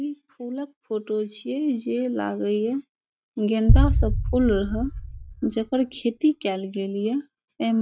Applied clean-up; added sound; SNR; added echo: none; Boom; -2 dB; none.